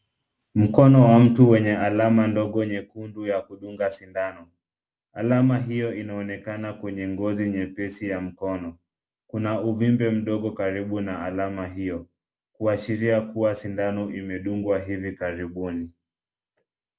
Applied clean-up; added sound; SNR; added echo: none; none; none; none.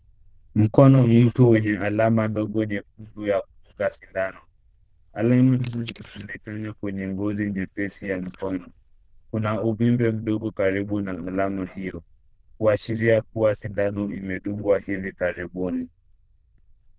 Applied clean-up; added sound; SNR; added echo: neural diffusion model UNIVERSE++.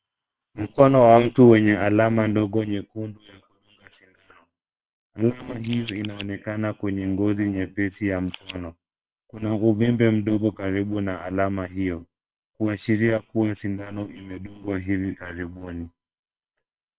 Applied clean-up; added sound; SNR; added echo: neural separator model SepFormer WHAM!.